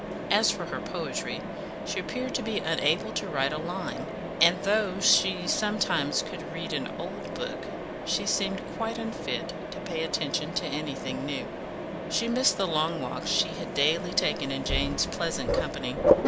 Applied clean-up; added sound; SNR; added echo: none; Mechanisms; 2 dB; none.